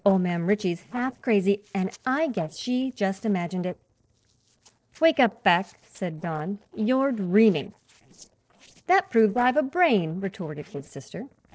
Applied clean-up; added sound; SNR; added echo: neural separator model SepFormer DNS4.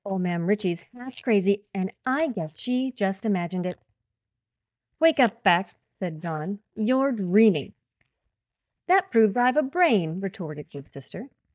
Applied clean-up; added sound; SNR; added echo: neural mask model DeepFilterNet 3.